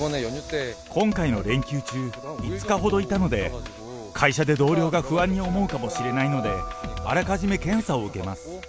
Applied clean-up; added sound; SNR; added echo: none; none; none; none.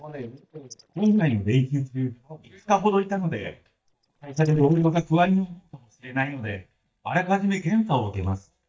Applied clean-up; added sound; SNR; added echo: neural mask model DeepFilterNet 3.